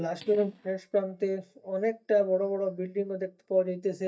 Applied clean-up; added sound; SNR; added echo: neural mask model DeepFilterNet 3.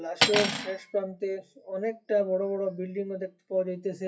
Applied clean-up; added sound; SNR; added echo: classical method WPE with log-MMSE.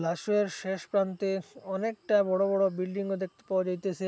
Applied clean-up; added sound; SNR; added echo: none; none; none; none.